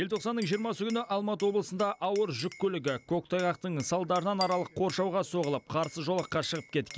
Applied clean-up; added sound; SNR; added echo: none; Glass; 18 dB; none.